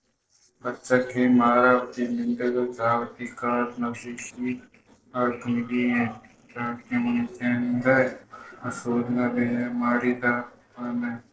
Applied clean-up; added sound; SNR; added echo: neural separator model SepFormer DNS4.